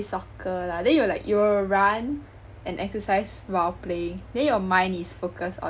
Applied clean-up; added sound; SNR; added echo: none; none; none; none.